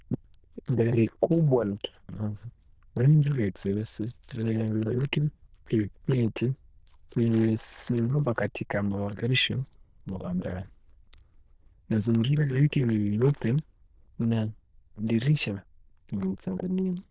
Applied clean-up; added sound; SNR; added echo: neural diffusion model UNIVERSE++.